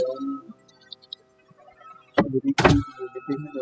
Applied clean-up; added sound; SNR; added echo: classical method spectral subtraction.